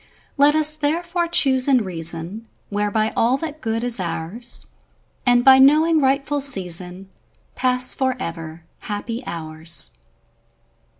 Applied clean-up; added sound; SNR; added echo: none; none; none; none.